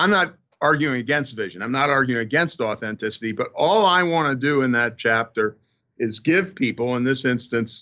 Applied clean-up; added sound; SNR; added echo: neural mask model Resemble Enhance denoiser.